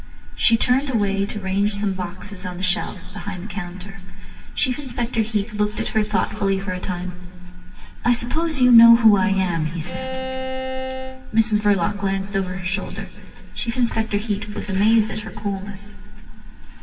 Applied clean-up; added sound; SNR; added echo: none; Bowed string instrument; 9 dB; reverberation time 1.9 s.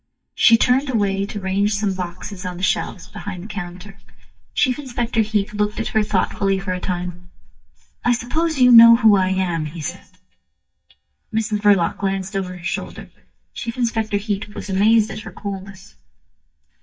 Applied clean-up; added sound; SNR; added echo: neural mask model DeepFilterNet 3.